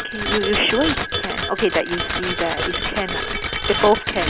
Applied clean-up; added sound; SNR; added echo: none; Bicycle bell; 2 dB; none.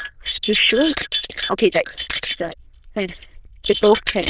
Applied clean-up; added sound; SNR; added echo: neural diffusion model UNIVERSE++.